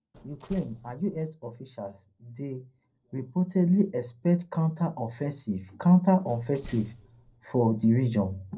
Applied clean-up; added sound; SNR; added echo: neural separator model SepFormer DNS4.